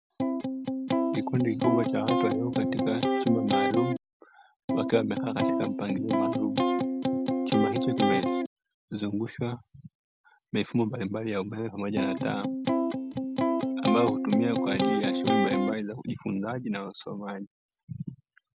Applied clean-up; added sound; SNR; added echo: none; Electric guitar; -4 dB; none.